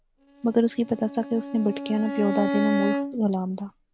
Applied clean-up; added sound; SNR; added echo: none; Bowed string instrument; 6 dB; none.